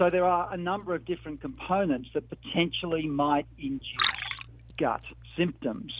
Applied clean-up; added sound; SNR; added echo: none; Liquid; 9 dB; none.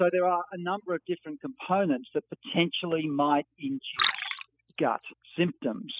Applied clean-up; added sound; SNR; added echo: classical method spectral subtraction.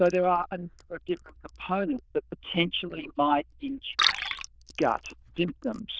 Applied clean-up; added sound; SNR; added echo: neural diffusion model UNIVERSE++.